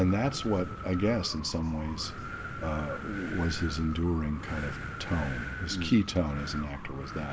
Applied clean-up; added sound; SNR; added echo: none; Wind; 9 dB; reverberation time 1.6 s.